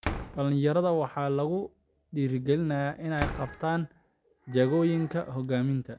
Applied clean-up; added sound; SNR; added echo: none; Slam; 13 dB; none.